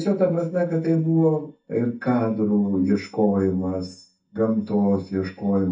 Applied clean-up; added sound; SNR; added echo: neural mask model DeepFilterNet 3.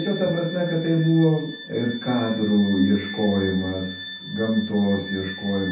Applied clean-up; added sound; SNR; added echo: none; Bowed string instrument; 12 dB; reverberation time 0.7 s.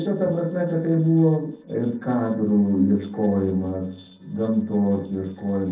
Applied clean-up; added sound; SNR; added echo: neural separator model SepFormer DNS4.